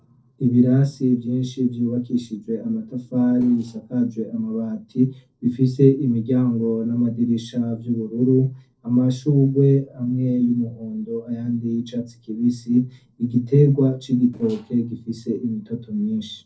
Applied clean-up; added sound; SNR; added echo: neural separator model SepFormer DNS4.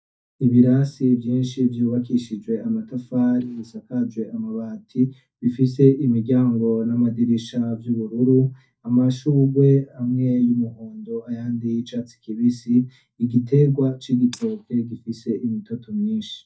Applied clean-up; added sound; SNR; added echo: neural mask model DeepFilterNet 3.